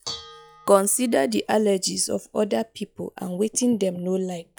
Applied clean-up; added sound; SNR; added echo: classical method log-MMSE.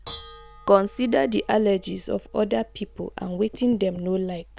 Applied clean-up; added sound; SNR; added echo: none; Dishes, pots, and pans / Bell; 20 dB; none.